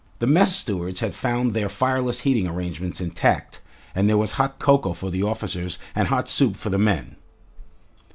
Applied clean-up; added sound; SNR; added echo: none; none; none; none.